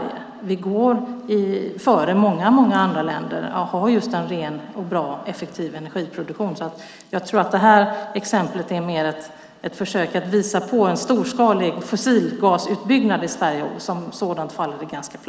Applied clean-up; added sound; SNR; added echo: neural mask model Resemble Enhance denoiser.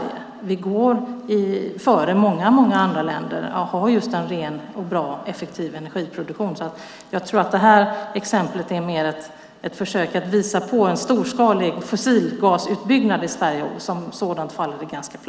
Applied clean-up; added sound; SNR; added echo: none; none; none; none.